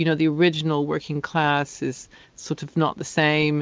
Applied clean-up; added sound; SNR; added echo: none; none; none; none.